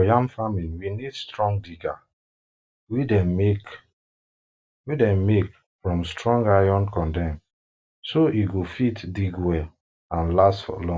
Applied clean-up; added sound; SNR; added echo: none; none; none; none.